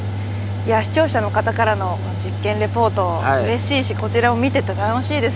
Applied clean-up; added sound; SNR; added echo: none; Mechanical fan; 3 dB; none.